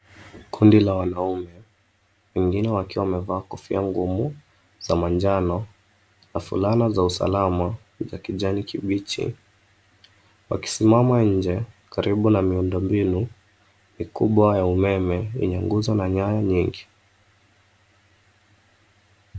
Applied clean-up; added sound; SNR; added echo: none; none; none; none.